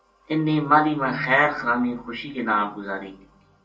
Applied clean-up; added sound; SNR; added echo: none; none; none; reverberation time 0.2 s.